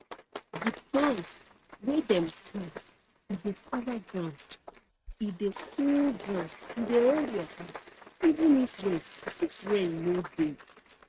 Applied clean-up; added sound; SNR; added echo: neural mask model RNNoise.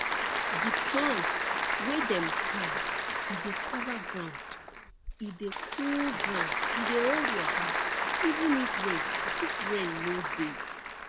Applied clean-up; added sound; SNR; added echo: none; Applause / Crowd; -3 dB; none.